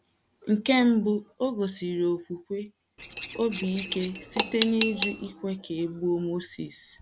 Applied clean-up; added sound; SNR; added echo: none; Cutlery, silverware / Dishes, pots, and pans; 1 dB; none.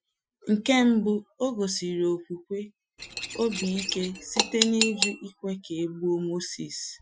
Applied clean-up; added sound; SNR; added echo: classical method Wiener filter.